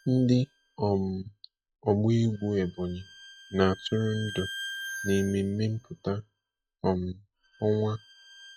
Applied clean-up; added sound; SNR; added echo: classical method log-MMSE.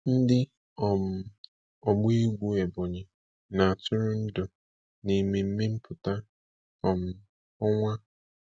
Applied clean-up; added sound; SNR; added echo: none; none; none; none.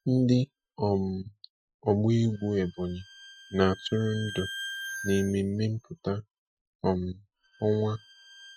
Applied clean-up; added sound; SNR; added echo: classical method Wiener filter.